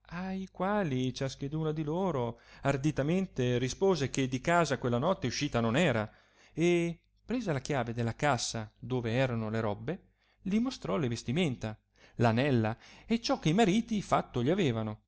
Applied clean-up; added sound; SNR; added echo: none; none; none; none.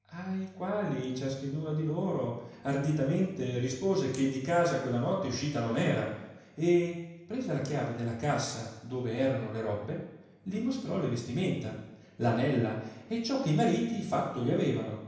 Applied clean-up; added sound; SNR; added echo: none; none; none; reverberation time 0.9 s.